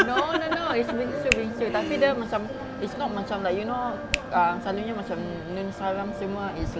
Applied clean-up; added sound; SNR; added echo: none; Hands; 12 dB; none.